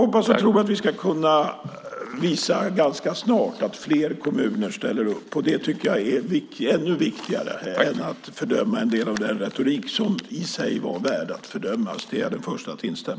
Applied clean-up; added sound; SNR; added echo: none; none; none; none.